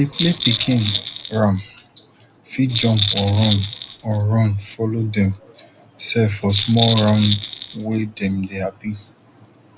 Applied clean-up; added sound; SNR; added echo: none; Rattle; 6 dB; none.